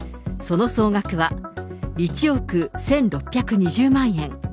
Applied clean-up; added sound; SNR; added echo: none; none; none; none.